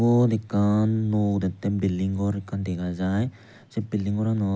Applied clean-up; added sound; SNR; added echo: none; none; none; none.